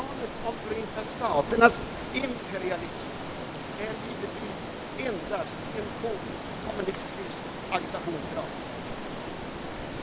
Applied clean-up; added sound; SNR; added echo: none; Stream; 4 dB; none.